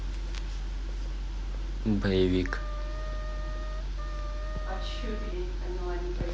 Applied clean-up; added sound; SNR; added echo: none; Wind instrument, woodwind instrument; 15 dB; none.